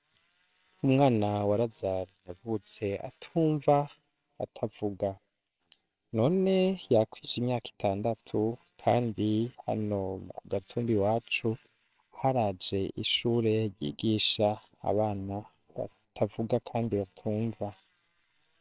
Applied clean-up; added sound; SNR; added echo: neural separator model SepFormer WHAMR!.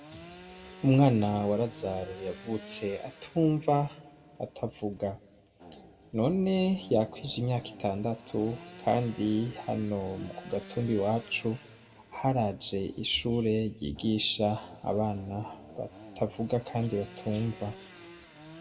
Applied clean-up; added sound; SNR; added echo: none; Sawing / Engine; 19 dB; reverberation time 1.1 s.